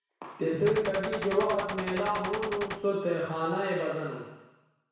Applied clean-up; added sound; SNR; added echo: none; Gunshot, gunfire; 6 dB; reverberation time 1.1 s.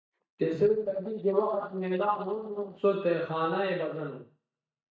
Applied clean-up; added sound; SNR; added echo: neural mask model DeepFilterNet 3.